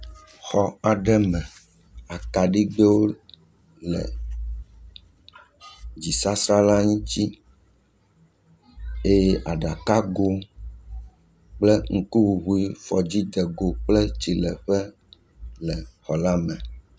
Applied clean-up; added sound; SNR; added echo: none; none; none; none.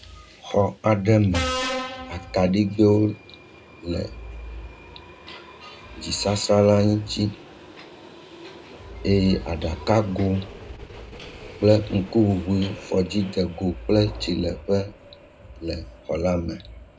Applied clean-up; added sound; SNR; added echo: none; Subway, metro, underground; 15 dB; reverberation time 0.2 s.